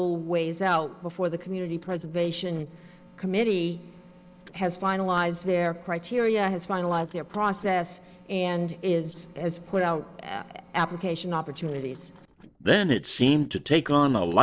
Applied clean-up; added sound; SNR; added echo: neural separator model SepFormer DNS4.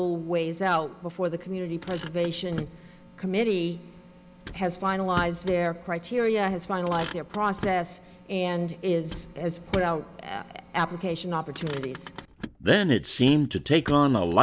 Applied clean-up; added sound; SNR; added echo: none; Motor vehicle (road); 16 dB; none.